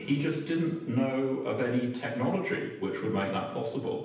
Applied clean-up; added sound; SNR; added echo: none; none; none; reverberation time 0.9 s.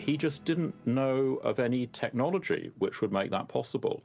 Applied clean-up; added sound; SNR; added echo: none; none; none; none.